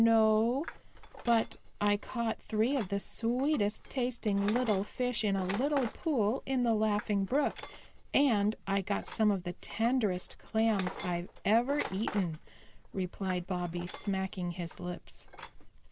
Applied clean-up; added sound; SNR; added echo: none; Tools; 16 dB; none.